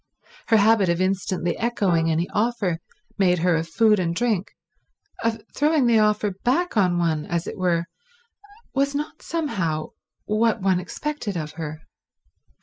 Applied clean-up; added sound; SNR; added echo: classical method spectral subtraction.